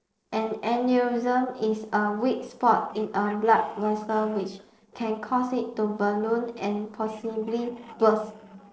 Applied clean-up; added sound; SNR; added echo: neural separator model SepFormer DNS4.